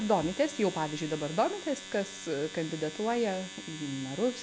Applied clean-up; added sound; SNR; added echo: none; Domestic sounds, home sounds; 13 dB; none.